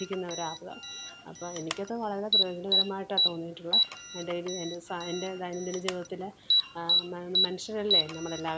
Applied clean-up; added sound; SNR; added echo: none; Alarm; -4 dB; none.